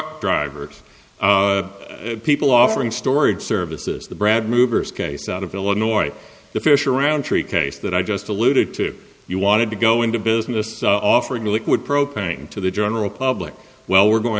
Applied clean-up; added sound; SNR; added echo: none; Brass instrument; 12 dB; none.